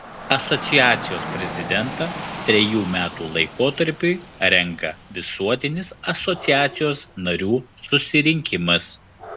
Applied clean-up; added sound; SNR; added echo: none; Rain / Dog; 13 dB; none.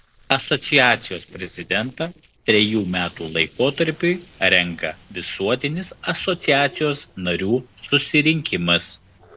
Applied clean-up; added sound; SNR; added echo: neural separator model SepFormer DNS4.